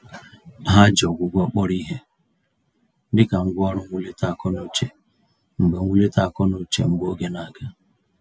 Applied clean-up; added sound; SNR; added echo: none; none; none; none.